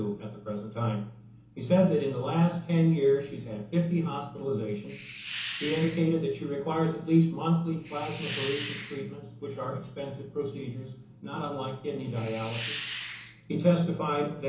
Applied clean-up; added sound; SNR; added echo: none; Hiss; 2 dB; reverberation time 0.6 s.